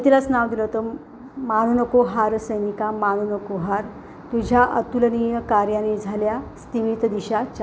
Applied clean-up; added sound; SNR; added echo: none; none; none; none.